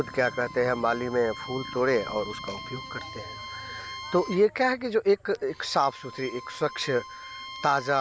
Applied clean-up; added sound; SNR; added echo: none; Bowed string instrument; 14 dB; none.